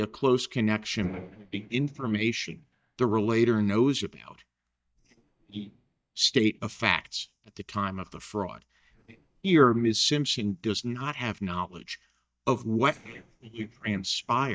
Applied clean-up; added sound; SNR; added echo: neural mask model DeepFilterNet 3.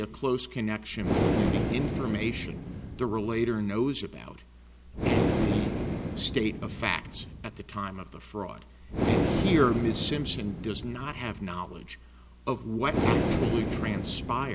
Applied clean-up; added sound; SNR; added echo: none; Breathing; 0 dB; none.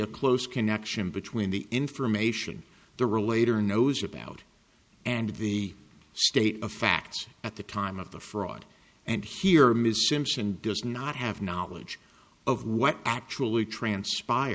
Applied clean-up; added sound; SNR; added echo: none; none; none; none.